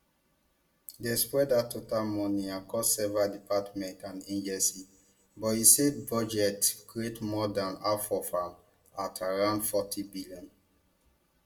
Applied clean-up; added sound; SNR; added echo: none; none; none; reverberation time 0.3 s.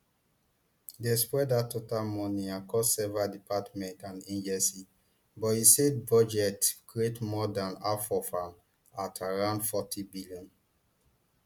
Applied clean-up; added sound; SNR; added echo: none; none; none; none.